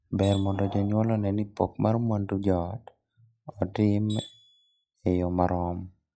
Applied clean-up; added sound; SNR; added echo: classical method log-MMSE.